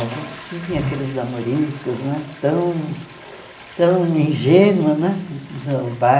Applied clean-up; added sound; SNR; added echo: none; Toilet flush; 16 dB; reverberation time 0.5 s.